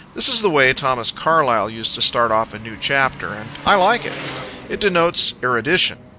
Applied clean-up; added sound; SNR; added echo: none; Engine; 17 dB; none.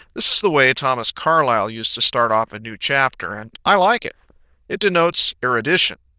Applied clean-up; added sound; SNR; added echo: neural diffusion model UNIVERSE++.